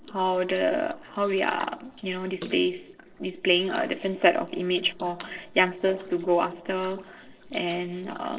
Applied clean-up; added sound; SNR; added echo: neural separator model SepFormer DNS4.